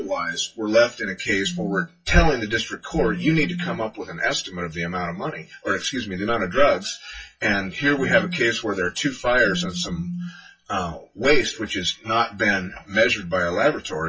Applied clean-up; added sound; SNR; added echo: classical method WPE with log-MMSE.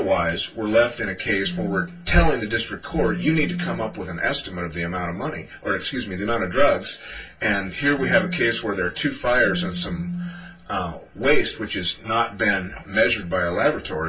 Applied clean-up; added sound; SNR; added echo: none; Telephone; 9 dB; reverberation time 0.1 s.